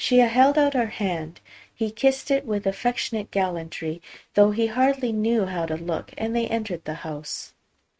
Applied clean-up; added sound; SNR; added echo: neural mask model RNNoise.